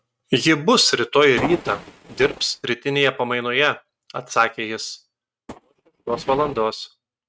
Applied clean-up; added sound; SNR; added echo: neural mask model RNNoise.